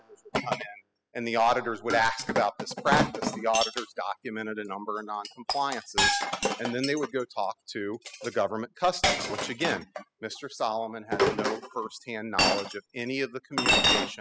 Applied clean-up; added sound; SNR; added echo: classical method spectral subtraction.